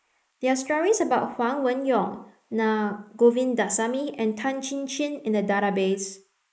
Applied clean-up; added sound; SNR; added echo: neural mask model Resemble Enhance denoiser.